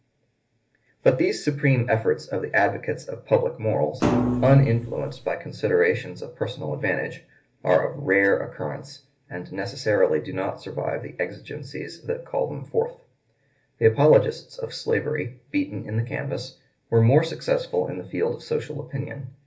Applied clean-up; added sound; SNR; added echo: none; Thump, thud; 1 dB; reverberation time 0.3 s.